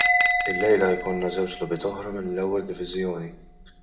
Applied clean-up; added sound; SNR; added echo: none; Bell; 2 dB; reverberation time 0.7 s.